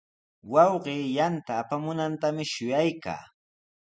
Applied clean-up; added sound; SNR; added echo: none; none; none; none.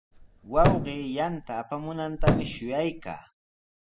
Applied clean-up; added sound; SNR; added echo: none; Thump, thud; -2 dB; none.